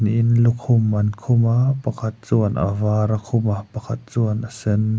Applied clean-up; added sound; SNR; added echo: none; none; none; none.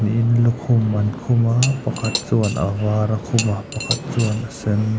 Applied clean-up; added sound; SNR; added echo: none; Subway, metro, underground + Cutlery, silverware / Dishes, pots, and pans; 10 dB; none.